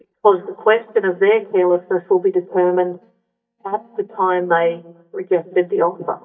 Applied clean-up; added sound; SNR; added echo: neural mask model DeepFilterNet 3.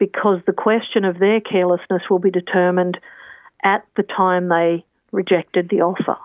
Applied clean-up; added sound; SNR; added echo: none; none; none; none.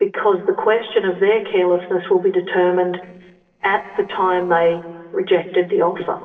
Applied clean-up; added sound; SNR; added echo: neural separator model SepFormer DNS4.